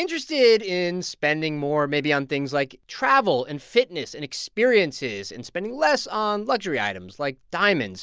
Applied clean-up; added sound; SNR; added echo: none; none; none; none.